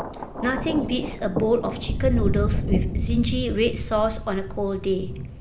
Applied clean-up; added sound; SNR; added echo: none; Thunder; 1 dB; none.